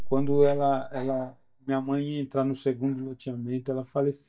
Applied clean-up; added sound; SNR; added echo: neural mask model DeepFilterNet 3.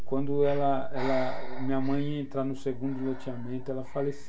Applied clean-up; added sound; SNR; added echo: none; Breathing; -1 dB; reverberation time 0.2 s.